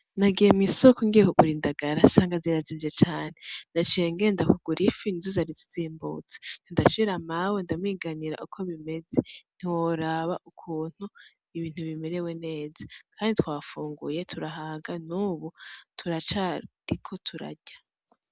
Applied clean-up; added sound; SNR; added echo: none; none; none; none.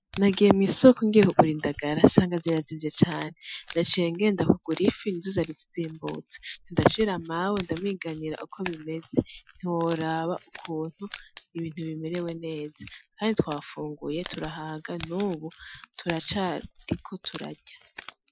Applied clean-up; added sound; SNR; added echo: classical method Wiener filter.